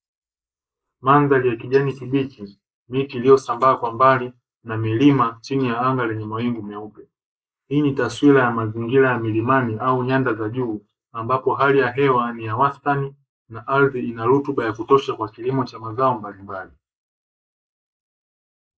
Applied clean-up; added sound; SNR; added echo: neural mask model Resemble Enhance denoiser.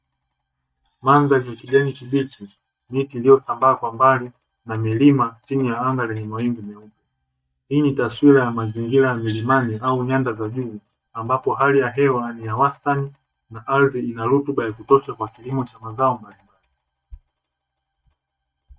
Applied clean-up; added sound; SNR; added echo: neural mask model DeepFilterNet 3.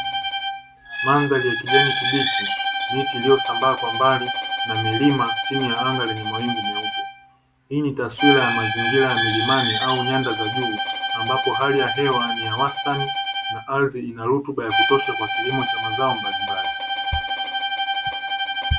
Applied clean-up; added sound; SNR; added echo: none; Bowed string instrument + Squeak; -1 dB; none.